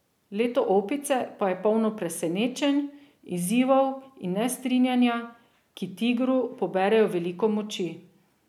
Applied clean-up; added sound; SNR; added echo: none; none; none; none.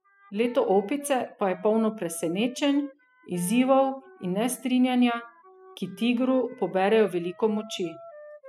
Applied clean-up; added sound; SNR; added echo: classical method spectral subtraction.